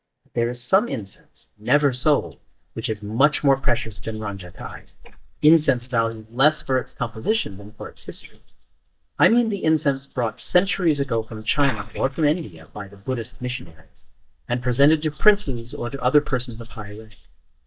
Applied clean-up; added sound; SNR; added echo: neural mask model DeepFilterNet 3.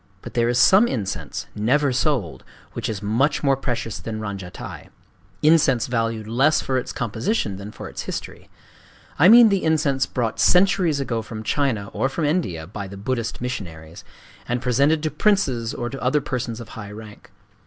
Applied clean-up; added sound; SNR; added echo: none; none; none; none.